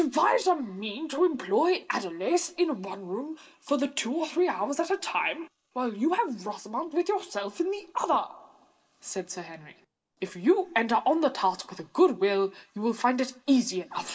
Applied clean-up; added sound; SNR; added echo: neural mask model Resemble Enhance denoiser.